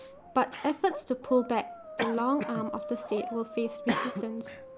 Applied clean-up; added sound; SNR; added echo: none; Dog + Cough; 7 dB; none.